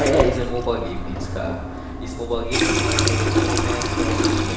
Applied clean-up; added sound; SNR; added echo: none; Water tap, faucet; -4 dB; reverberation time 0.9 s.